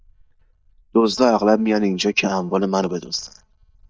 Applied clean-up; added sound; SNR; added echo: neural mask model DeepFilterNet 3.